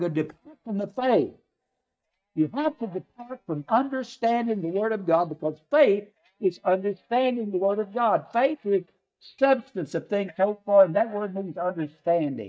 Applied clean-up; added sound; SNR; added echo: neural mask model DeepFilterNet 3.